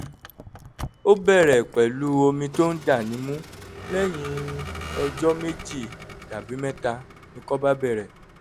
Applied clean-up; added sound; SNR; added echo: none; Vehicle; 14 dB; none.